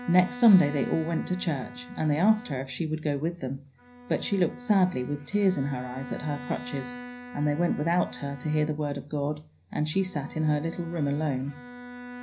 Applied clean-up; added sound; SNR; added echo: none; Bowed string instrument; 15 dB; reverberation time 0.5 s.